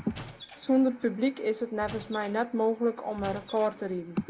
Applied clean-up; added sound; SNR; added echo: none; Squeak / Wood; 18 dB; none.